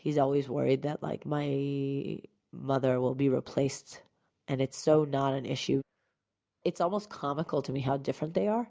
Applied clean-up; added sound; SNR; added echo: none; none; none; none.